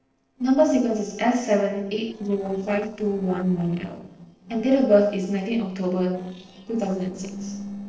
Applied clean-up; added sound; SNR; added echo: neural separator model SepFormer DNS4.